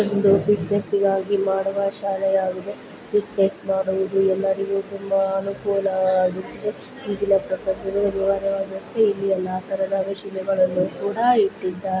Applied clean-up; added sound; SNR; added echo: none; none; none; none.